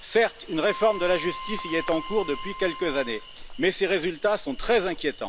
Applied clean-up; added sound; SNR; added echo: none; Insect + Wind instrument, woodwind instrument; 11 dB; none.